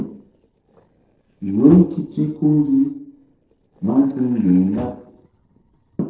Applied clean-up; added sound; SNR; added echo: neural separator model SepFormer DNS4.